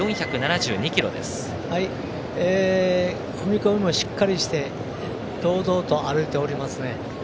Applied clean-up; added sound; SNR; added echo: none; none; none; none.